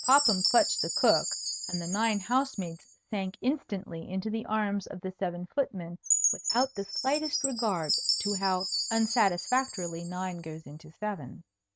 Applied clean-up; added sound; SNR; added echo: neural mask model RNNoise.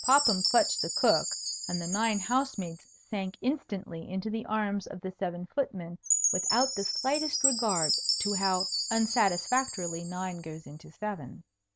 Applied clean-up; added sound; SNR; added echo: none; Chime; 2 dB; none.